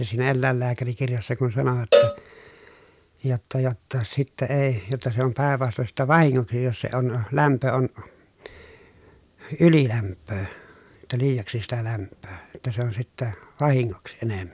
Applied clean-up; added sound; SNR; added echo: none; Cowbell; 0 dB; none.